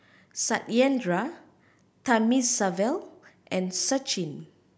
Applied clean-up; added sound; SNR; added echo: none; none; none; none.